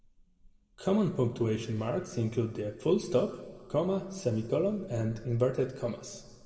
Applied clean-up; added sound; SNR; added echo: none; none; none; reverberation time 1.3 s.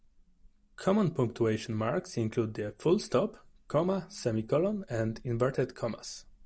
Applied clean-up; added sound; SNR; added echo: none; none; none; none.